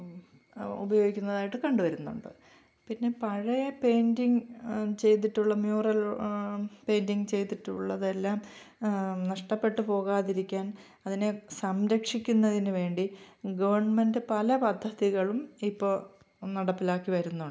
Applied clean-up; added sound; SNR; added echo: none; none; none; none.